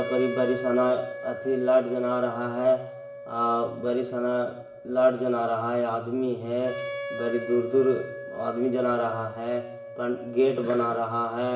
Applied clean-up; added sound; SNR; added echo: none; Wind instrument, woodwind instrument; 12 dB; reverberation time 1.0 s.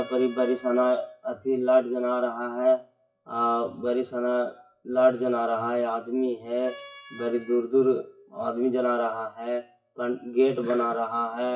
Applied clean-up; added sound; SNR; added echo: classical method WPE with log-MMSE.